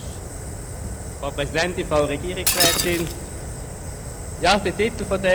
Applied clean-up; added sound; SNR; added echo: none; Fire + Shatter; 3 dB; none.